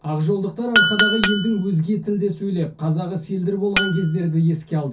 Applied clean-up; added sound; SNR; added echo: none; Chink, clink; 4 dB; reverberation time 0.3 s.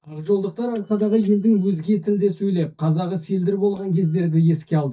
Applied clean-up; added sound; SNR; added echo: neural mask model DeepFilterNet 3.